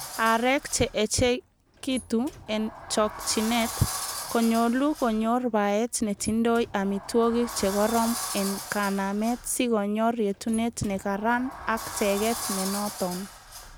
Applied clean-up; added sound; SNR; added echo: none; Sliding door; 12 dB; none.